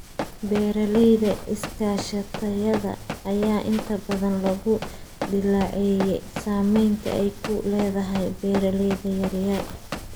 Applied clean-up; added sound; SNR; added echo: none; Run; 11 dB; none.